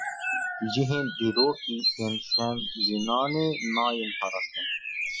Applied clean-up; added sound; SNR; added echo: classical method Wiener filter.